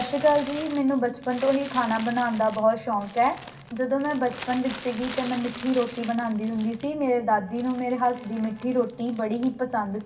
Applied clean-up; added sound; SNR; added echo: none; Crumpling, crinkling; 18 dB; reverberation time 0.2 s.